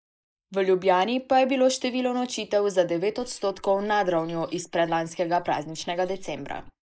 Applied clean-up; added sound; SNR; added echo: neural mask model Resemble Enhance denoiser.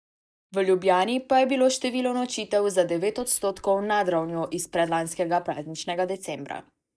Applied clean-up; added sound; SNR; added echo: neural mask model DeepFilterNet 3.